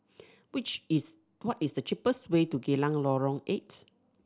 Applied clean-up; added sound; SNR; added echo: none; none; none; none.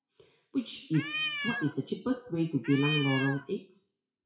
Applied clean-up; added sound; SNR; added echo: classical method WPE with log-MMSE.